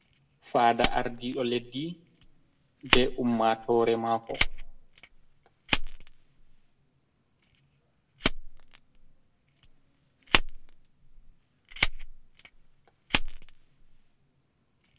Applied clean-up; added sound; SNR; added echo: none; Fire; 0 dB; reverberation time 0.3 s.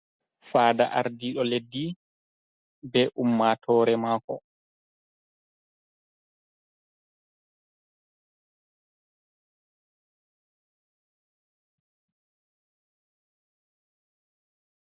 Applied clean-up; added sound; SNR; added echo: none; none; none; none.